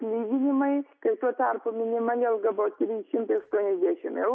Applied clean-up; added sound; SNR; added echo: none; none; none; none.